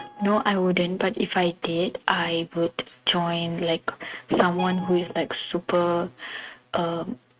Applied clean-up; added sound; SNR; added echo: neural mask model RNNoise.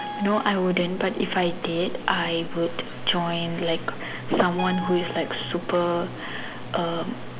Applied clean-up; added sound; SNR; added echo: none; Keyboard (musical); 16 dB; none.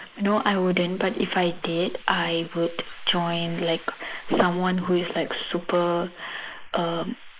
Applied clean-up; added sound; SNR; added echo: neural mask model Resemble Enhance denoiser.